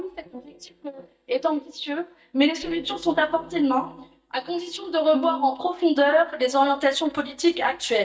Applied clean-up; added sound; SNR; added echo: neural mask model DeepFilterNet 3.